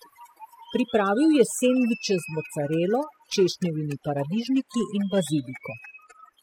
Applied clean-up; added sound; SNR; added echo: classical method spectral subtraction.